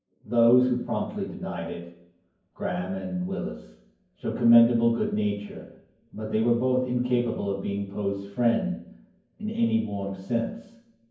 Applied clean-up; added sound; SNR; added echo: none; none; none; reverberation time 0.9 s.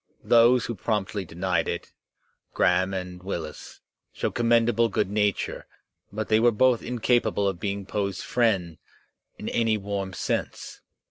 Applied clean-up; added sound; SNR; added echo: none; none; none; none.